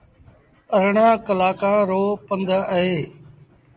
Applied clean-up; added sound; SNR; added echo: none; none; none; none.